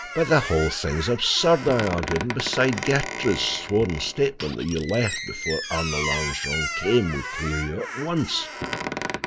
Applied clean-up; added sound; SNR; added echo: none; Squeak; 7 dB; none.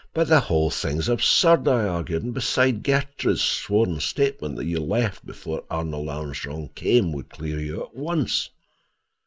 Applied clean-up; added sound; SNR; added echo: none; none; none; none.